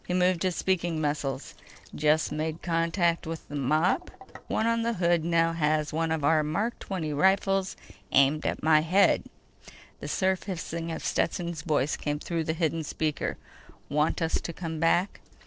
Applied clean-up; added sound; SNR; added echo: neural separator model SepFormer DNS4.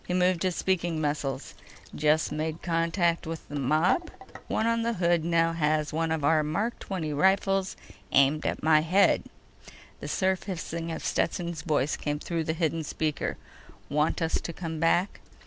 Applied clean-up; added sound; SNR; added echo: none; Sink (filling or washing); 14 dB; none.